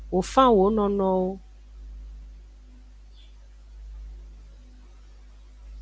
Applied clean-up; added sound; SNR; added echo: none; none; none; none.